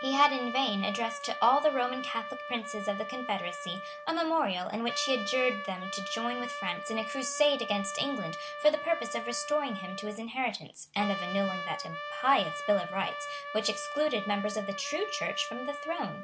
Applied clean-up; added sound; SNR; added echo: none; Trumpet; 8 dB; none.